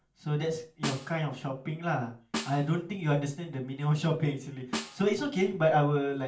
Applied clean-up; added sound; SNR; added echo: none; Snare drum; 12 dB; reverberation time 0.3 s.